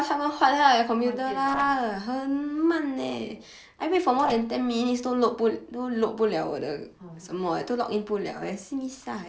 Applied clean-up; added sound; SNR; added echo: neural separator model SepFormer DNS4.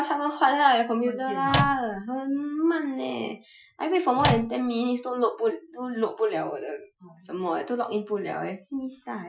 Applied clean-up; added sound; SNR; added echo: classical method Wiener filter.